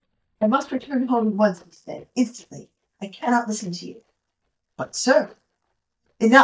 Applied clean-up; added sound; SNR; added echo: neural mask model DeepFilterNet 3.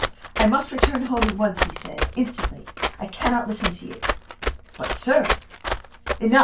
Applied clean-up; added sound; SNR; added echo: none; Run; 2 dB; reverberation time 0.2 s.